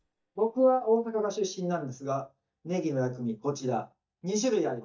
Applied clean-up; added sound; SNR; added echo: neural mask model DeepFilterNet 3.